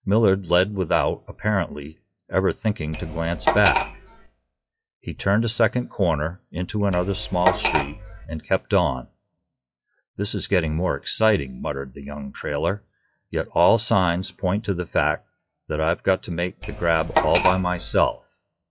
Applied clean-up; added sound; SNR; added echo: classical method WPE with log-MMSE.